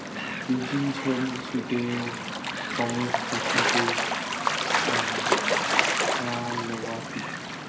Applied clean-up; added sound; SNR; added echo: none; Gull, seagull / Waves, surf; -4 dB; reverberation time 0.5 s.